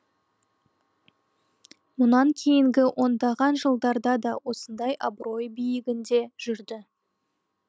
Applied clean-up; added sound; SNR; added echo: none; none; none; none.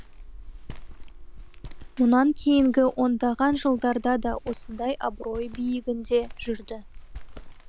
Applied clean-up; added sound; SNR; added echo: none; Walk, footsteps; 13 dB; none.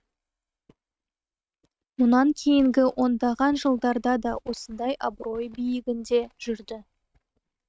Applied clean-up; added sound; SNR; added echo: neural mask model RNNoise.